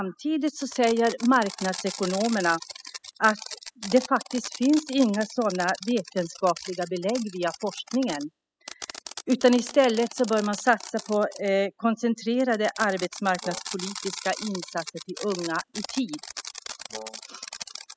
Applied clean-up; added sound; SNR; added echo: classical method spectral subtraction.